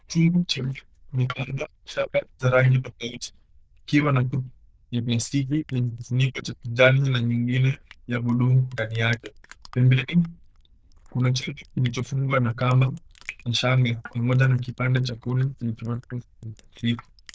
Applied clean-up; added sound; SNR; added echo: neural diffusion model UNIVERSE++.